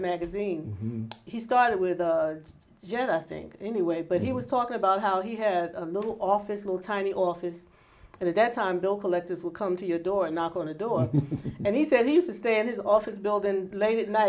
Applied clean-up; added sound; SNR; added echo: none; none; none; none.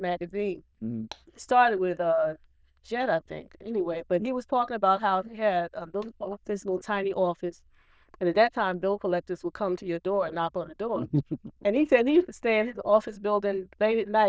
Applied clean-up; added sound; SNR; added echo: neural diffusion model UNIVERSE++.